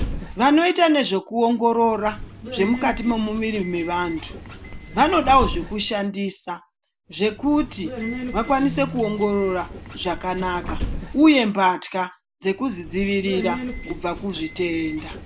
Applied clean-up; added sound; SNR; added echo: none; Subway, metro, underground + Guitar; 10 dB; none.